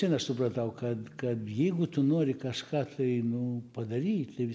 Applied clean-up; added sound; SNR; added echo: none; none; none; none.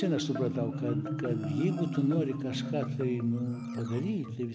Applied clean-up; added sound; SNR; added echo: none; Marimba, xylophone; 2 dB; none.